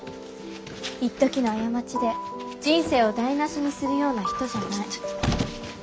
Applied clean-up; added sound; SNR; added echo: none; none; none; none.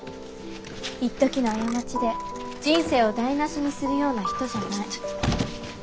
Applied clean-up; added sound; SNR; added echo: none; Coin (dropping); 16 dB; none.